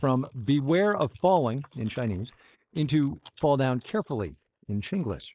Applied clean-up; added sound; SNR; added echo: neural mask model Resemble Enhance denoiser.